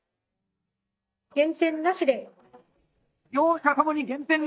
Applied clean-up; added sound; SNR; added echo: neural mask model DeepFilterNet 3.